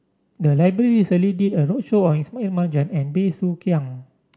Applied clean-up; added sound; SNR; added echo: none; none; none; none.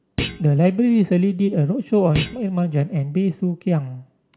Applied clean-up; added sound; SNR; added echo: none; Thump, thud; 13 dB; none.